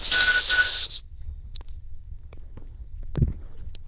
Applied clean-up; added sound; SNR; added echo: neural diffusion model UNIVERSE++.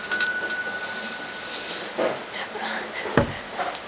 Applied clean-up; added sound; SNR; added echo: none; Bell / Doorbell; 5 dB; none.